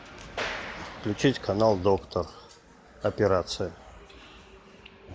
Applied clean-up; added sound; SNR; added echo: none; none; none; none.